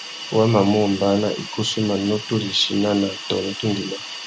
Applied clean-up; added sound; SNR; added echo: none; Hiss; 12 dB; none.